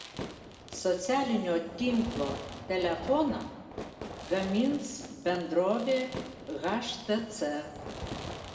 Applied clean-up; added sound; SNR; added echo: none; Fireworks; 11 dB; reverberation time 1.5 s.